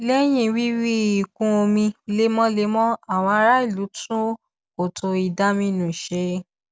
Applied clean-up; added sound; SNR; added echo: none; none; none; none.